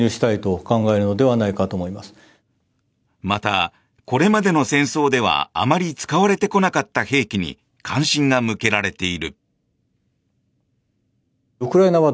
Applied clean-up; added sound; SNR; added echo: none; none; none; none.